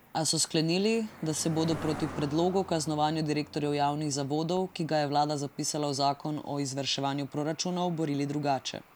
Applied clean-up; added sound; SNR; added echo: none; Cricket; 18 dB; none.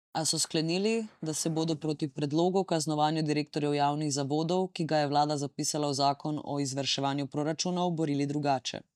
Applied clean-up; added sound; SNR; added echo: neural mask model DeepFilterNet 3.